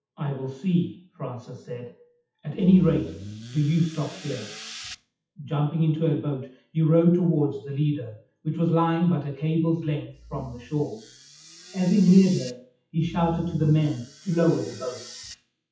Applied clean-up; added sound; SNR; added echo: classical method WPE with log-MMSE.